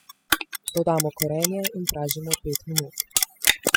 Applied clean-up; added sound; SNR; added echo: classical method spectral subtraction.